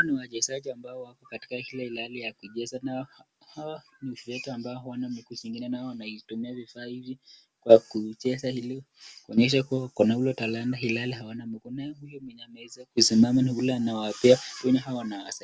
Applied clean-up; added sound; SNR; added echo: none; none; none; none.